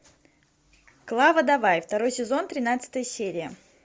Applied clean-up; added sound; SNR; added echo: none; none; none; none.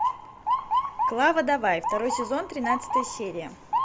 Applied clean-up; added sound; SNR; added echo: none; Motor vehicle (road) / Siren; 1 dB; none.